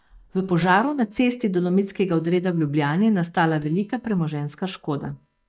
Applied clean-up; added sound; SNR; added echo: neural mask model DeepFilterNet 3.